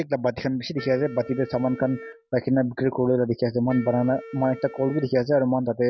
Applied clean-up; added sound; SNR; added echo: none; Wind instrument, woodwind instrument; 19 dB; none.